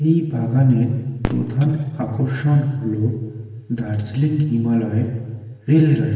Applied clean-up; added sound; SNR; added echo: none; Fireworks; 15 dB; reverberation time 1.4 s.